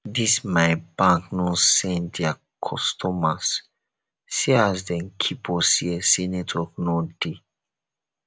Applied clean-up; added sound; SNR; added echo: none; none; none; none.